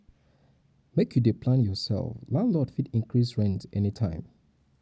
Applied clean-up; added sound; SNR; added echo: none; none; none; none.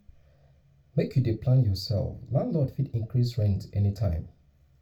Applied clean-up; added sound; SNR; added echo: none; none; none; reverberation time 0.2 s.